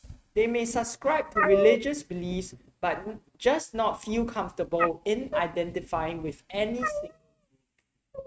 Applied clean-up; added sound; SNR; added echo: neural mask model RNNoise.